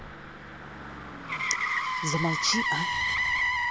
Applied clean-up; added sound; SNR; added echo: none; Motor vehicle (road); -5 dB; none.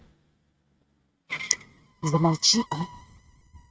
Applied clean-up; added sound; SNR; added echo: neural mask model RNNoise.